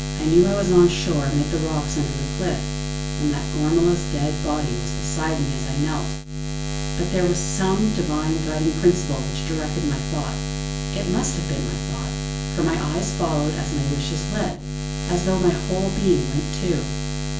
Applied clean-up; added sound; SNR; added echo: none; Buzz; 2 dB; reverberation time 0.4 s.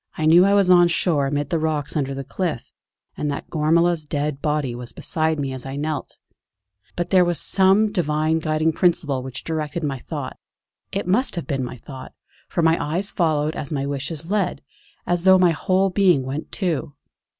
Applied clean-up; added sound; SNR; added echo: none; none; none; none.